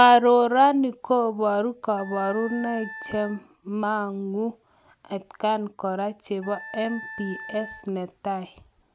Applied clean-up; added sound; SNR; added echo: none; Wind instrument, woodwind instrument; 16 dB; none.